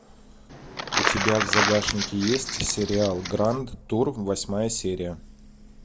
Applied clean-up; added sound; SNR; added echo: none; Crumpling, crinkling; 1 dB; none.